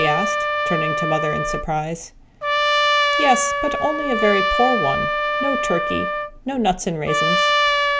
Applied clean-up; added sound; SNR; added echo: none; Trumpet; -3 dB; none.